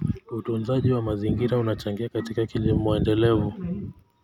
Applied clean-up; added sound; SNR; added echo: none; none; none; none.